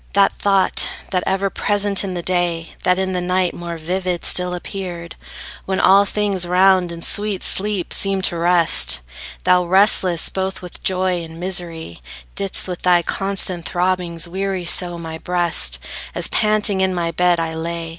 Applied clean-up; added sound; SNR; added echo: none; none; none; none.